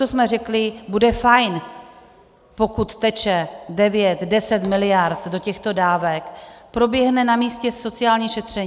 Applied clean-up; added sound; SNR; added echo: none; none; none; none.